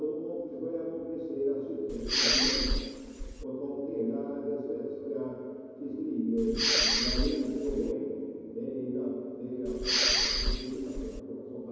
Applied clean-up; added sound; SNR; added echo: none; Respiratory sounds; -4 dB; reverberation time 2.2 s.